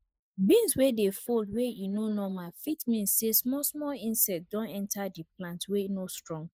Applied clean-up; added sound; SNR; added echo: neural mask model Resemble Enhance denoiser.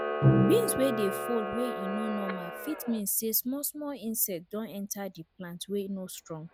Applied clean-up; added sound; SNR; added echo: none; Camera + Bowed string instrument; 1 dB; none.